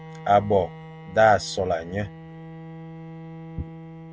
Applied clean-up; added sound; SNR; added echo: none; Bowed string instrument; 15 dB; none.